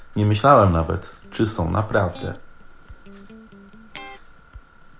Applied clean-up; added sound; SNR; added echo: none; Electric guitar + Chewing, mastication / Livestock, farm animals, working animals; 19 dB; none.